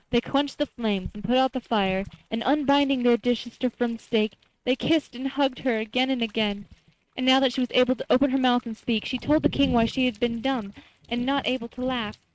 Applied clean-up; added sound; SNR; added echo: neural mask model RNNoise.